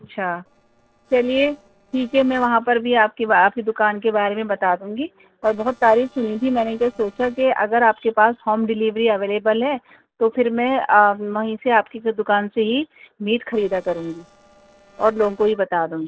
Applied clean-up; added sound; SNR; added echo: neural separator model SepFormer DNS4.